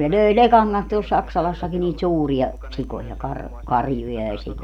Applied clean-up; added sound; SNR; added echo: none; none; none; none.